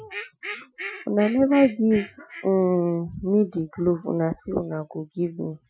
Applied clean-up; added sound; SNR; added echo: classical method Wiener filter.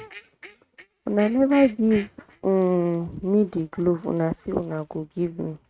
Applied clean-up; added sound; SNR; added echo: neural mask model RNNoise.